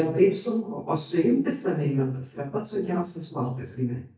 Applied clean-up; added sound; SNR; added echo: neural mask model DeepFilterNet 3.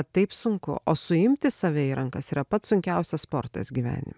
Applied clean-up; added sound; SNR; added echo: none; none; none; none.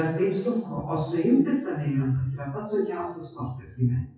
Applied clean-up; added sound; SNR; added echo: classical method WPE with log-MMSE.